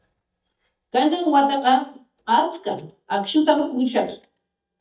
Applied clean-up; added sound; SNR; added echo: neural mask model DeepFilterNet 3.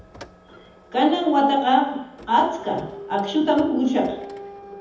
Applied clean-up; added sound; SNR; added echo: none; Printer; 18 dB; reverberation time 1.1 s.